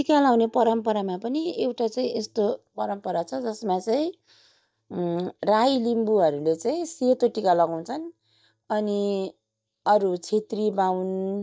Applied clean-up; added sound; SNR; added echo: neural mask model DeepFilterNet 3.